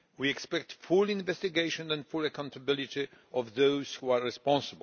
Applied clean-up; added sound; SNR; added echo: none; none; none; none.